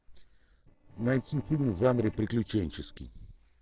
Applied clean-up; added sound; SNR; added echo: neural separator model SepFormer DNS4.